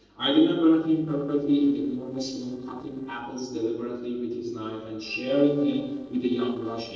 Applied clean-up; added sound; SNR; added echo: neural separator model SepFormer DNS4.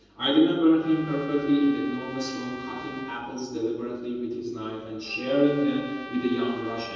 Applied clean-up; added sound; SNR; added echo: none; Trumpet; 16 dB; reverberation time 1.1 s.